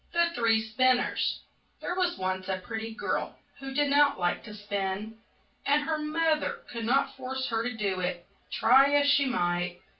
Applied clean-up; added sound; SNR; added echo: none; none; none; reverberation time 0.2 s.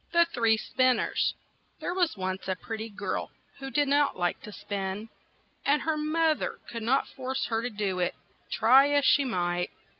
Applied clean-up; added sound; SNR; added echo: none; none; none; none.